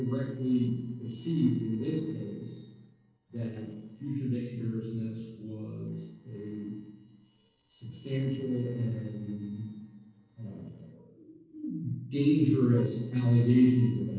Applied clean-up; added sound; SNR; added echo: neural separator model SepFormer DNS4.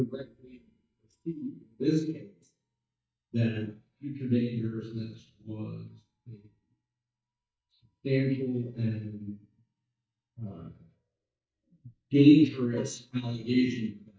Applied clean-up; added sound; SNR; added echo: neural mask model DeepFilterNet 3.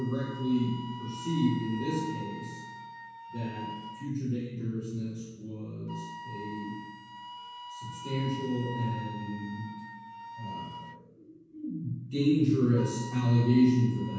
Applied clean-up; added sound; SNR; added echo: none; Wind instrument, woodwind instrument; 13 dB; reverberation time 1.2 s.